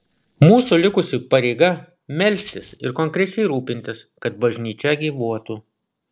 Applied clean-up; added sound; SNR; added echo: neural separator model SepFormer DNS4.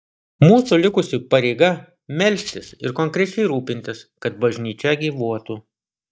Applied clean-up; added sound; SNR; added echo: neural mask model DeepFilterNet 3.